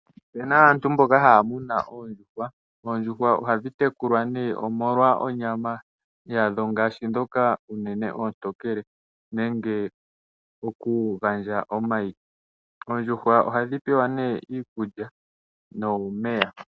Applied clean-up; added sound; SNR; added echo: none; none; none; none.